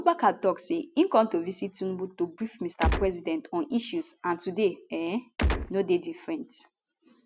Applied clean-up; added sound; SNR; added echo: none; Gunshot, gunfire; -2 dB; none.